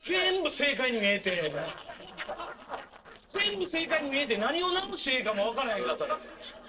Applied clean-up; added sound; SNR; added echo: neural separator model SepFormer DNS4.